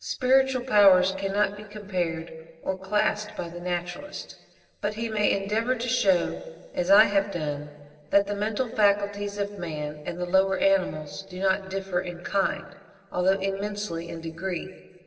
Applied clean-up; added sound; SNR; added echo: none; none; none; reverberation time 2.2 s.